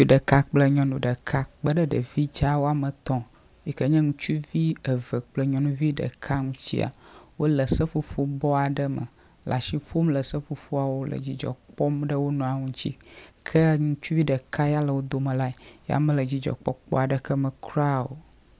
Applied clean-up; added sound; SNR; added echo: none; none; none; none.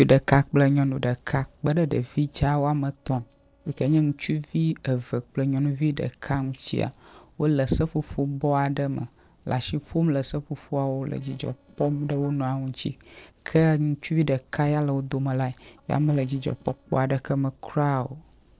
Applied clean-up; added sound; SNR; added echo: neural separator model SepFormer DNS4.